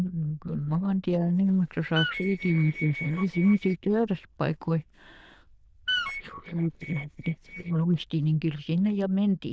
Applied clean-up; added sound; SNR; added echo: neural diffusion model UNIVERSE++.